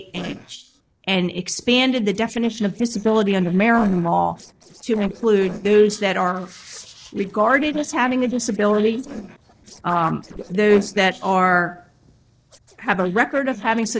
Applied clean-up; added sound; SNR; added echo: neural separator model SepFormer DNS4.